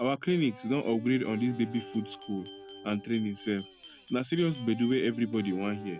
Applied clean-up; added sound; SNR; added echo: none; Guitar + Glass; 15 dB; none.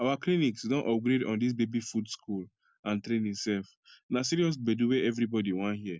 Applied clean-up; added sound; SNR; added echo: none; none; none; none.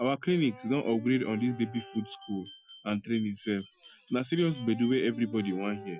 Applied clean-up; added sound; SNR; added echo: classical method Wiener filter.